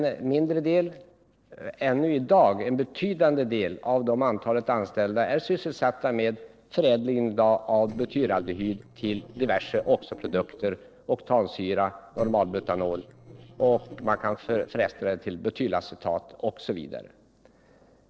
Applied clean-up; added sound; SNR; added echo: neural separator model SepFormer DNS4.